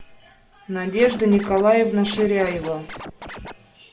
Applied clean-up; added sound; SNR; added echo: none; Scratching (performance technique); 14 dB; reverberation time 0.7 s.